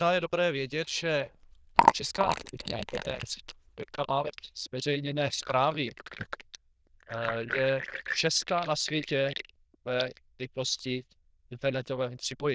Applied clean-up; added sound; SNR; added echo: neural diffusion model UNIVERSE++.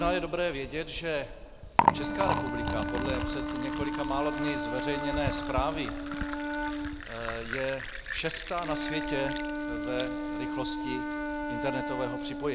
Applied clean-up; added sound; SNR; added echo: none; Liquid + Wind instrument, woodwind instrument; -2 dB; none.